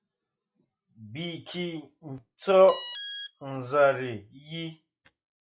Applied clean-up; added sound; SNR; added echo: classical method log-MMSE.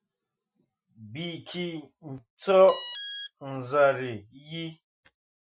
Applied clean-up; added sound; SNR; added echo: classical method Wiener filter.